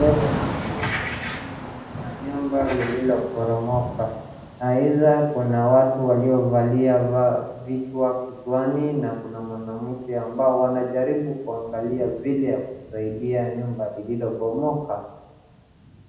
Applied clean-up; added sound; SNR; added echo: none; Thunder / Rain; 12 dB; reverberation time 0.9 s.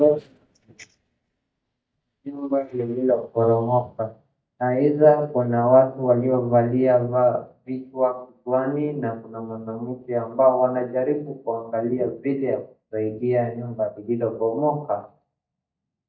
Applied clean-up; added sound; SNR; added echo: neural mask model DeepFilterNet 3.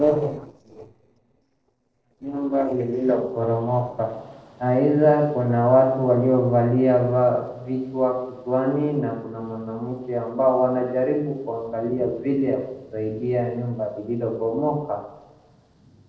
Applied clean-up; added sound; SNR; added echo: neural separator model SepFormer DNS4.